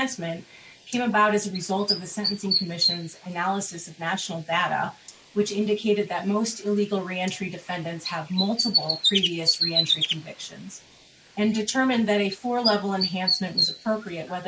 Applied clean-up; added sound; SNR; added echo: neural mask model Resemble Enhance denoiser.